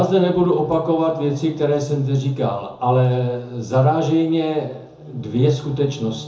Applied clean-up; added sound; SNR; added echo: none; Wind instrument, woodwind instrument; 18 dB; reverberation time 0.6 s.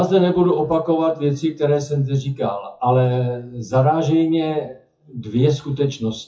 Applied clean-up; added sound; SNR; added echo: classical method WPE with log-MMSE.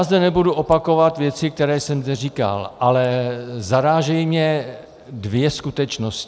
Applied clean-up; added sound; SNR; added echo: none; none; none; none.